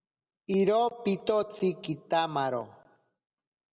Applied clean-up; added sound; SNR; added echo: none; none; none; none.